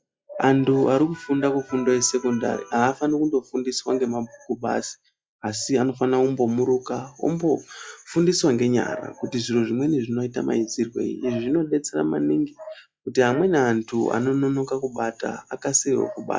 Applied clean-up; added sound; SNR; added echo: classical method log-MMSE.